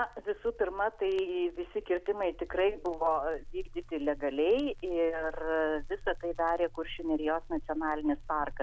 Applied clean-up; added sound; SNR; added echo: none; Crackle; 14 dB; none.